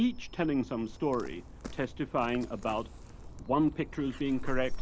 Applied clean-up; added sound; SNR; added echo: none; Dog; 7 dB; none.